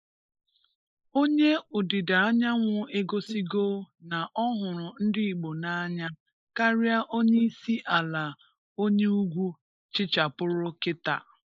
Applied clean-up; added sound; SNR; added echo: neural mask model Resemble Enhance denoiser.